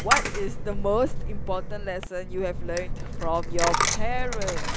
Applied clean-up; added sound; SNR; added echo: none; Coin (dropping); -3 dB; none.